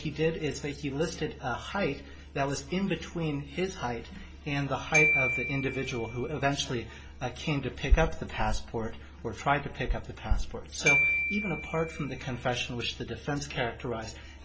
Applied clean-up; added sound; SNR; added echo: none; Glockenspiel; 1 dB; reverberation time 0.2 s.